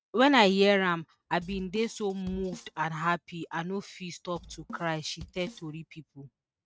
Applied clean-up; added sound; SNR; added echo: neural mask model RNNoise.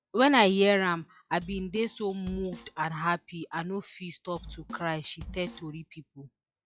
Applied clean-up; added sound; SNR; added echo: classical method log-MMSE.